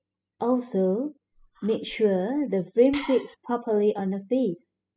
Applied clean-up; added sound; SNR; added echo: classical method spectral subtraction.